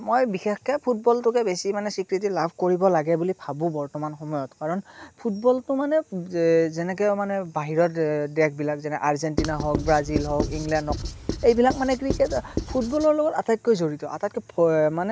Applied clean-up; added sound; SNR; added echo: none; Writing; 6 dB; none.